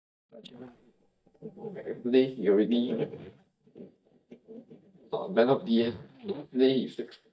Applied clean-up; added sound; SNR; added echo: neural mask model DeepFilterNet 3.